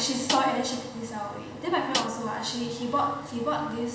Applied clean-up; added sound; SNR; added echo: none; Snare drum; 7 dB; reverberation time 1.1 s.